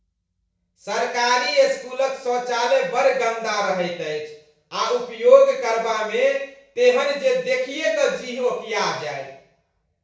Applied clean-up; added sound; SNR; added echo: none; none; none; reverberation time 0.6 s.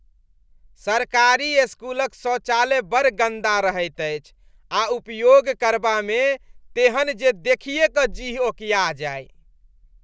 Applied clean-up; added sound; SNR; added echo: none; none; none; none.